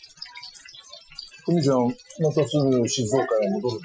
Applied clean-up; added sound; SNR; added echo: classical method Wiener filter.